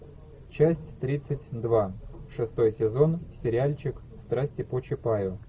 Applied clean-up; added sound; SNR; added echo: none; none; none; none.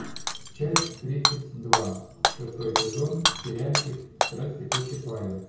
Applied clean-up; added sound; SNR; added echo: none; Shatter / Hammer; -2 dB; reverberation time 0.6 s.